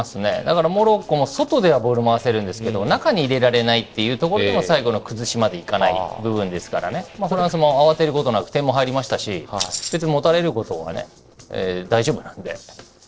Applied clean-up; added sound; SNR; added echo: neural separator model SepFormer DNS4.